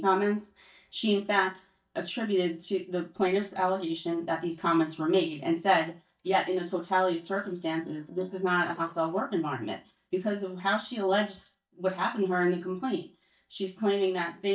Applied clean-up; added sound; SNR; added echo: neural mask model DeepFilterNet 3.